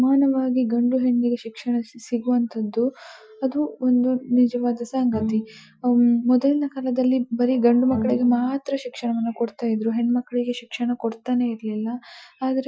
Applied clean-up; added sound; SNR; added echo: classical method Wiener filter.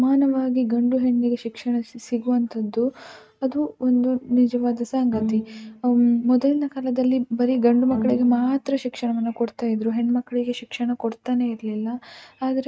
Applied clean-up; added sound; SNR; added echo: neural mask model RNNoise.